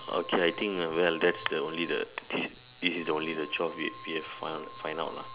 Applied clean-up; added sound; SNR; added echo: none; Wind instrument, woodwind instrument; 16 dB; none.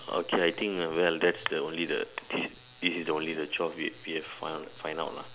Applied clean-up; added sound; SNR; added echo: none; none; none; none.